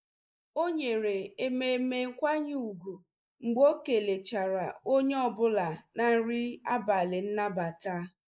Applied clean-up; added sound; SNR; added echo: neural mask model Resemble Enhance denoiser.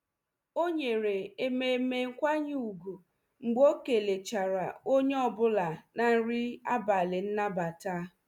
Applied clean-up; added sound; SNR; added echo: none; none; none; none.